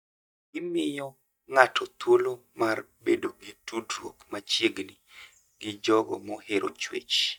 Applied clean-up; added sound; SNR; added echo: neural mask model DeepFilterNet 3.